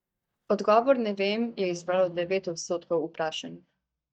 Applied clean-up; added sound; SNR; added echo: neural mask model DeepFilterNet 3.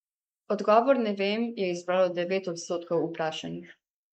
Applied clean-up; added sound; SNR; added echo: neural mask model Resemble Enhance denoiser.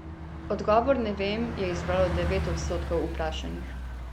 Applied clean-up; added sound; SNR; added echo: none; Bus; 4 dB; none.